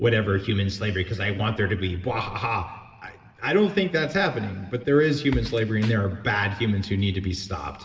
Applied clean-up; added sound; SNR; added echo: none; Drum kit; 10 dB; reverberation time 2.2 s.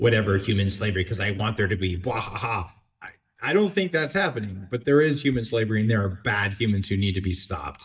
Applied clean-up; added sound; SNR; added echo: neural mask model DeepFilterNet 3.